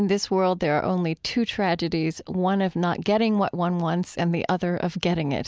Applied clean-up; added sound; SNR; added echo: none; none; none; none.